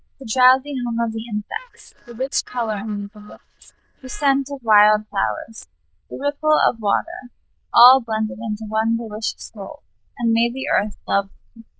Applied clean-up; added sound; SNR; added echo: neural diffusion model UNIVERSE++.